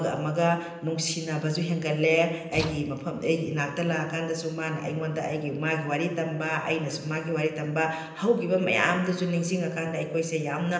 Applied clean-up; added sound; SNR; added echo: none; Slam / Tools; 13 dB; reverberation time 0.9 s.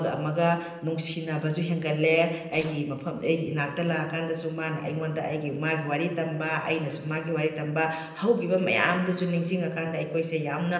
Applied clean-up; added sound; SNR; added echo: neural separator model SepFormer DNS4.